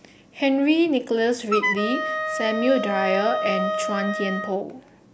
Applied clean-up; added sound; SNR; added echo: none; Wind instrument, woodwind instrument; 3 dB; none.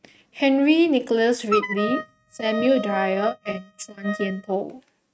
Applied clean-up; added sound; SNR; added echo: neural mask model RNNoise.